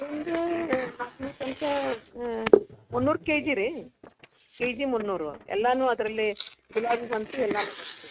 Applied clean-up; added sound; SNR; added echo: neural mask model RNNoise.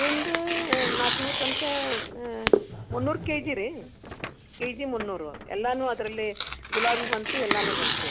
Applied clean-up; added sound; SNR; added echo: none; Tearing; -1 dB; none.